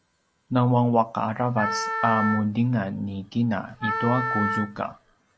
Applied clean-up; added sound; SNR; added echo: none; Wind instrument, woodwind instrument; 4 dB; none.